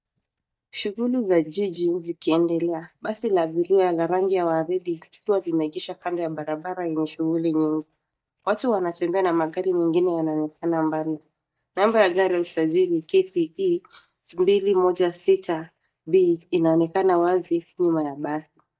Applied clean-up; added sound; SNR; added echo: neural mask model DeepFilterNet 3.